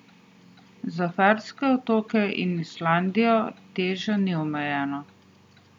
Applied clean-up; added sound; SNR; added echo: none; none; none; none.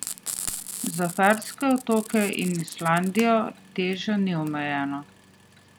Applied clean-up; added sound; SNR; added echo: none; Frying (food); 13 dB; none.